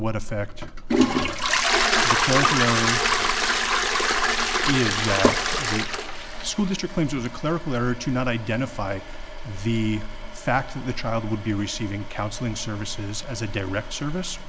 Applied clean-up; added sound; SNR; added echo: none; Toilet flush; -2 dB; none.